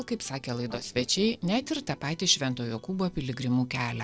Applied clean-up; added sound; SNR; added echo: neural separator model SepFormer DNS4.